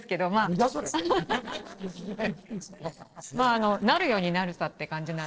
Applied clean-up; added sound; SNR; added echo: neural separator model SepFormer DNS4.